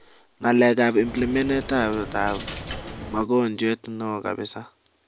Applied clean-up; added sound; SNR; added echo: none; Coin (dropping); 11 dB; none.